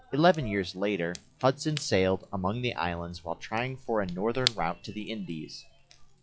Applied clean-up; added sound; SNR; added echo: classical method log-MMSE.